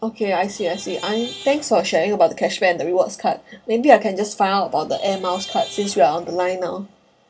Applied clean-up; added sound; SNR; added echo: none; Traffic noise, roadway noise / Vehicle horn, car horn, honking; 17 dB; reverberation time 0.2 s.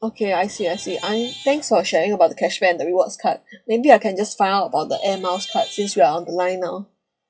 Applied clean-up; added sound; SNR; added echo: classical method WPE with log-MMSE.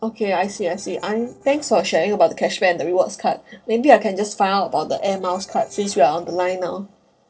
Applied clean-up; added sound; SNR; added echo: neural separator model SepFormer DNS4.